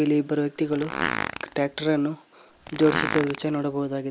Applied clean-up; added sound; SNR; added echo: none; Fart; 6 dB; none.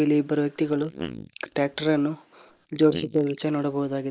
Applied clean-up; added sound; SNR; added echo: neural mask model Resemble Enhance denoiser.